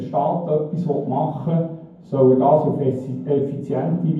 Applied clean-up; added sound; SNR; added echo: none; none; none; reverberation time 0.9 s.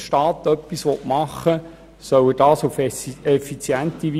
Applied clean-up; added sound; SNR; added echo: none; none; none; none.